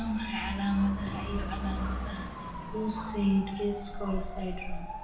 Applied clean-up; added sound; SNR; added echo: none; Motorcycle / Dog; 4 dB; reverberation time 0.8 s.